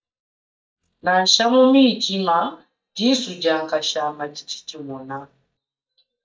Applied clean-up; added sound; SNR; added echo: neural mask model DeepFilterNet 3.